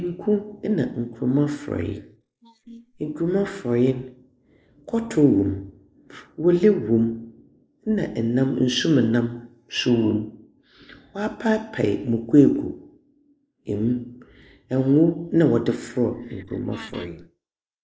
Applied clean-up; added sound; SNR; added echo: neural mask model Resemble Enhance denoiser.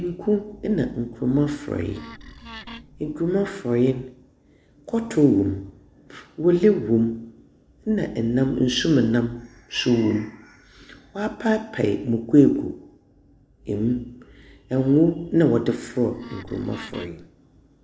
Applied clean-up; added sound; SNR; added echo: none; Wood; 18 dB; none.